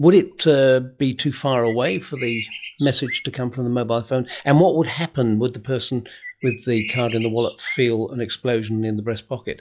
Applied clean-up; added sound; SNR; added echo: classical method log-MMSE.